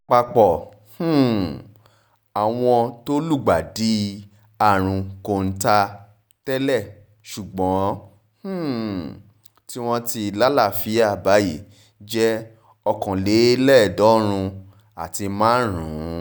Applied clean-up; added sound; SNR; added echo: none; none; none; none.